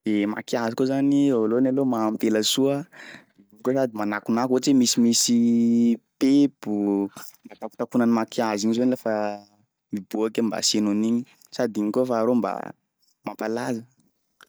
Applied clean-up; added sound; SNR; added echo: neural mask model DeepFilterNet 3.